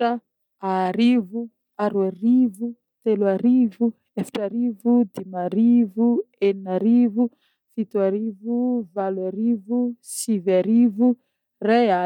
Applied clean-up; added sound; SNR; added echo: none; none; none; none.